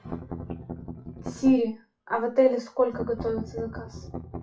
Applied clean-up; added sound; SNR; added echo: classical method WPE with log-MMSE.